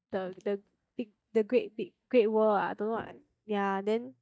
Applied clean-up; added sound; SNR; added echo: neural mask model DeepFilterNet 3.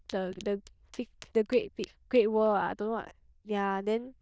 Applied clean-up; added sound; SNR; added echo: neural diffusion model UNIVERSE++.